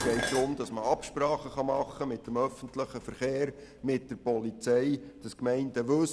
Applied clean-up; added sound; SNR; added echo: none; Dishes, pots, and pans; 13 dB; none.